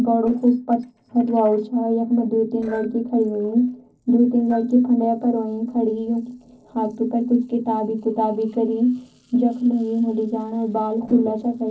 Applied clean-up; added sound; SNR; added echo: neural separator model SepFormer DNS4.